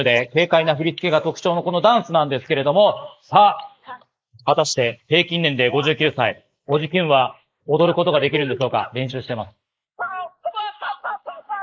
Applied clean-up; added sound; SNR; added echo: neural mask model Resemble Enhance denoiser.